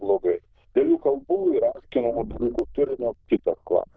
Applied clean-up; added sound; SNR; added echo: neural diffusion model UNIVERSE++.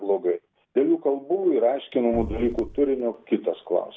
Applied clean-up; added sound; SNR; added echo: none; Explosion; 11 dB; none.